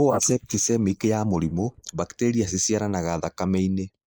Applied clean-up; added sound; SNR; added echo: neural mask model Resemble Enhance denoiser.